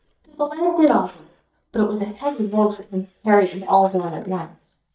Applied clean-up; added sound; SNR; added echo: neural mask model DeepFilterNet 3.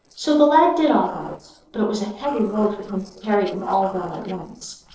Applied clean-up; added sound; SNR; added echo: neural separator model SepFormer DNS4.